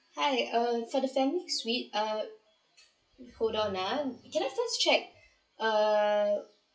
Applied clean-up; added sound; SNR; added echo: classical method WPE with log-MMSE.